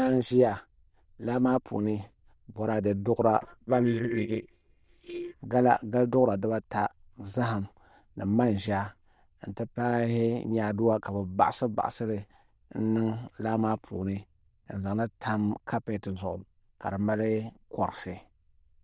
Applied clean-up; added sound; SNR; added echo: neural diffusion model UNIVERSE++.